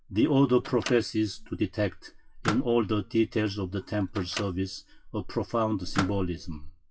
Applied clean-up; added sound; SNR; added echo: classical method WPE with log-MMSE.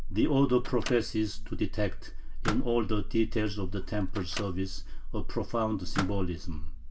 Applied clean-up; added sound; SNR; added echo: none; Microwave oven; 16 dB; reverberation time 0.2 s.